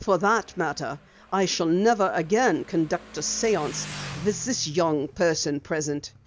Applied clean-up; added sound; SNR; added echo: none; Motorcycle; 18 dB; none.